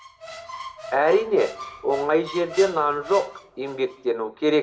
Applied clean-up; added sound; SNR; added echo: none; Squeak; 15 dB; reverberation time 0.5 s.